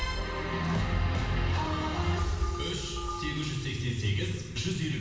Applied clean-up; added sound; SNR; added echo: none; none; none; reverberation time 1.3 s.